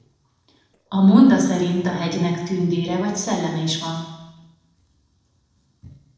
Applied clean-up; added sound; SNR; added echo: neural separator model SepFormer DNS4.